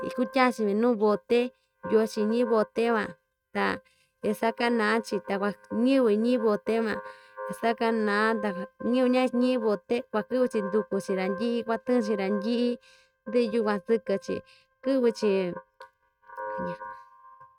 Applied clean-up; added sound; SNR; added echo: neural mask model RNNoise.